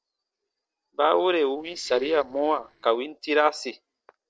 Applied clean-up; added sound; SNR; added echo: neural separator model SepFormer DNS4.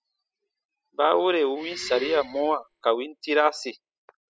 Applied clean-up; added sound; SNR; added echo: classical method spectral subtraction.